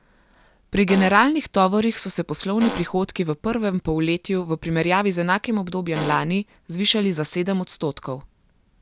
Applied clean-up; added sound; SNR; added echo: none; Fart; 9 dB; none.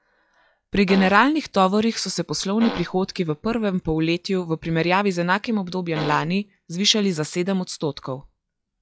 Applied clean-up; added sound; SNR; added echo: classical method log-MMSE.